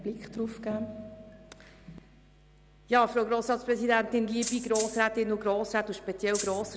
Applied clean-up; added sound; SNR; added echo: none; Rattle (instrument); 6 dB; none.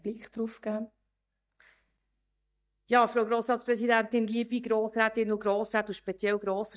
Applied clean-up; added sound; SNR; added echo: neural mask model DeepFilterNet 3.